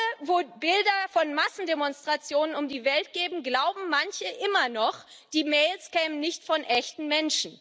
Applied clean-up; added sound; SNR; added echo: none; none; none; none.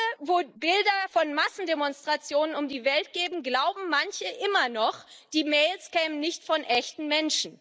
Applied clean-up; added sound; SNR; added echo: neural mask model Resemble Enhance denoiser.